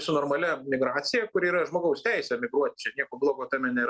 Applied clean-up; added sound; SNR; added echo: none; none; none; none.